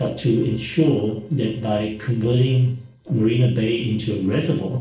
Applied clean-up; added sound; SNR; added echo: neural separator model SepFormer DNS4.